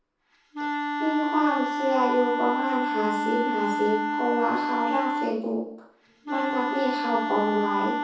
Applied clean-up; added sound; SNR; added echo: none; Wind instrument, woodwind instrument; 1 dB; reverberation time 0.6 s.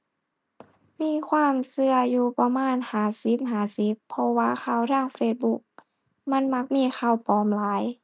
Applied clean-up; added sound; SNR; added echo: none; none; none; none.